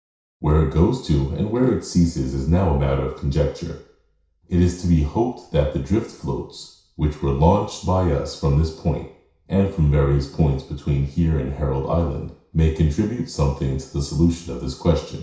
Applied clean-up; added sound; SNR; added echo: none; none; none; reverberation time 0.6 s.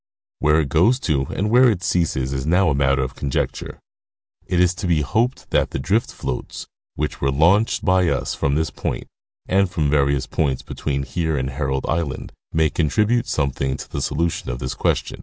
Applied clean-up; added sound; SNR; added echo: none; none; none; none.